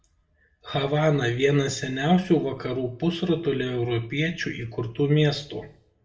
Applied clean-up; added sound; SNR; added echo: none; none; none; reverberation time 0.4 s.